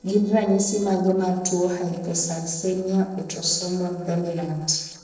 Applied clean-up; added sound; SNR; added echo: neural separator model SepFormer DNS4.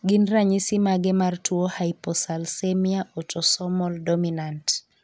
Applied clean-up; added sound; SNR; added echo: none; none; none; none.